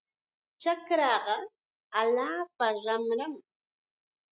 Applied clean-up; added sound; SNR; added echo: none; none; none; none.